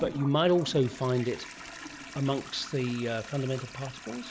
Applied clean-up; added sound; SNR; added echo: none; Toilet flush; 14 dB; none.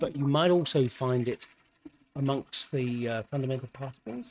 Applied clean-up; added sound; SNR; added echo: neural mask model RNNoise.